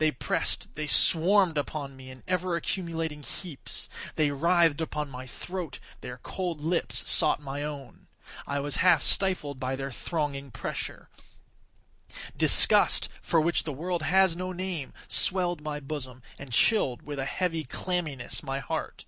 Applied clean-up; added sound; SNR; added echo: none; none; none; none.